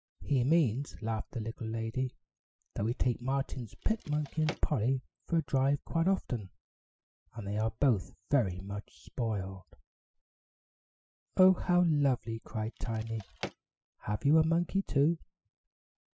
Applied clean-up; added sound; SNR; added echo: classical method spectral subtraction.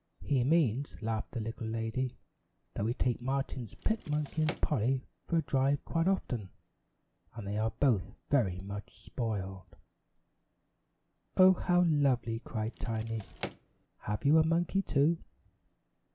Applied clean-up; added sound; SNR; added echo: none; Drawer open or close; 14 dB; none.